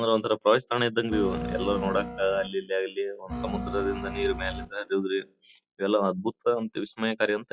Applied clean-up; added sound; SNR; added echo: classical method log-MMSE.